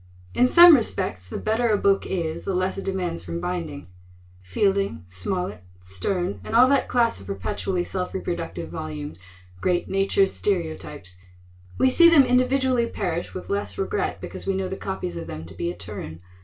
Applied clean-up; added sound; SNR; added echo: none; none; none; reverberation time 0.2 s.